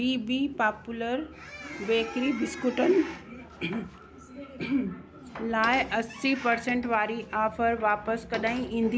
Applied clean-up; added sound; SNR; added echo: none; none; none; none.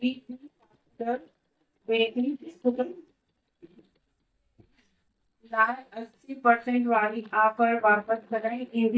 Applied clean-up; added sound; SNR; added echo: neural mask model DeepFilterNet 3.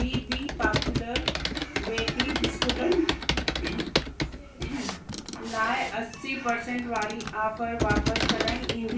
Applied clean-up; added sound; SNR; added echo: none; Computer keyboard; -1 dB; reverberation time 0.3 s.